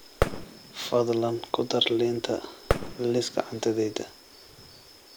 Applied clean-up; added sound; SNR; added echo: none; Fireworks; 6 dB; none.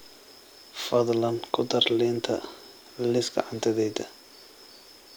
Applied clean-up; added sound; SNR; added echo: none; none; none; none.